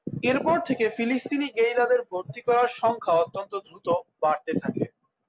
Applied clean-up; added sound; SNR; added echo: none; none; none; none.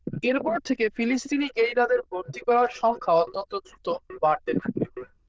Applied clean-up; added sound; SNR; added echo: neural diffusion model UNIVERSE++.